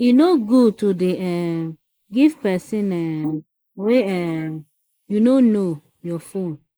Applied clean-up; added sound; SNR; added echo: neural mask model Resemble Enhance denoiser.